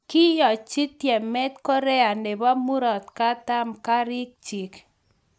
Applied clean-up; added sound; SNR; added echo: none; none; none; none.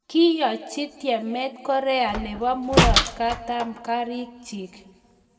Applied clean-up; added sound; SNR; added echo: none; Slam; 1 dB; reverberation time 1.4 s.